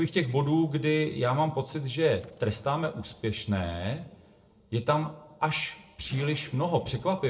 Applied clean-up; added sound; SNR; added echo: neural separator model SepFormer DNS4.